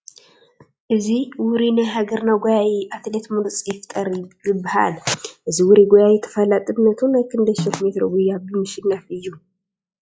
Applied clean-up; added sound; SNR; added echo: classical method log-MMSE.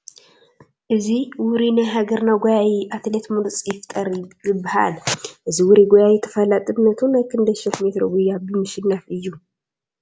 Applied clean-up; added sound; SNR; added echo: none; none; none; none.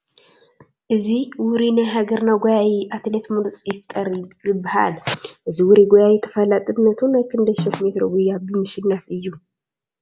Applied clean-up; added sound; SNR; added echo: none; Snare drum; 14 dB; none.